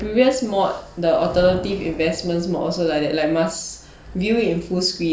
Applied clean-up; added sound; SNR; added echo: none; Thunder; 19 dB; none.